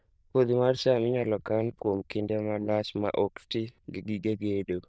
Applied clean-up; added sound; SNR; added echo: neural diffusion model UNIVERSE++.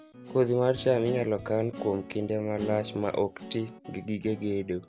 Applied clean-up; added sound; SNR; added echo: none; Guitar; 14 dB; none.